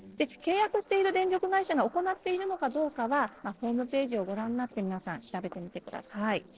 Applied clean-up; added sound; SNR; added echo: neural separator model SepFormer DNS4.